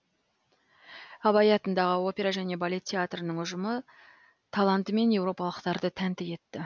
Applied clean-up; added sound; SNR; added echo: none; none; none; none.